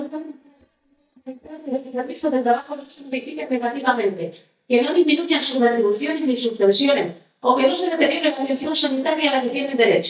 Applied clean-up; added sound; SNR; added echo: neural mask model DeepFilterNet 3.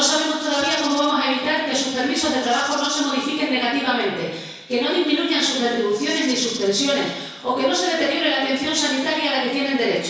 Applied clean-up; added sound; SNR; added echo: none; Rattle (instrument); 14 dB; reverberation time 1.1 s.